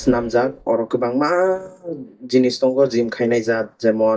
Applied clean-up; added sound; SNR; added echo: neural mask model DeepFilterNet 3.